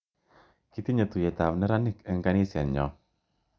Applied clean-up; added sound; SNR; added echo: none; none; none; none.